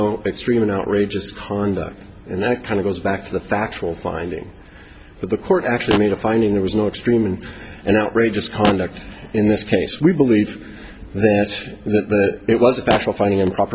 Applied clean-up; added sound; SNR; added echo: none; Fart; 9 dB; none.